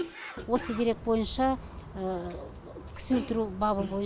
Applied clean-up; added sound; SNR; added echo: none; Cough; 13 dB; none.